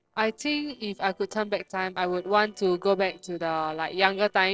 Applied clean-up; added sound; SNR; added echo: neural separator model SepFormer DNS4.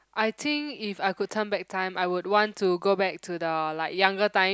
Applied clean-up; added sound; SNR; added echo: none; none; none; none.